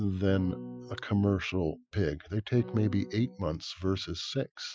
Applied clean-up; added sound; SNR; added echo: classical method Wiener filter.